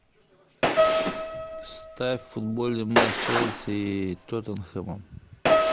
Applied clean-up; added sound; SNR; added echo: none; Gunshot, gunfire + Piano; -4 dB; none.